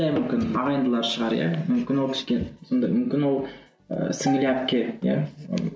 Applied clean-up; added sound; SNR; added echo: none; Bowed string instrument; 12 dB; none.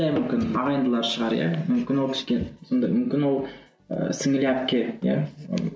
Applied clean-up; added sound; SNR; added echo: none; none; none; none.